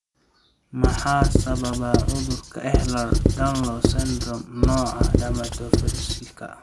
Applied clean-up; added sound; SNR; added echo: none; Writing; -5 dB; none.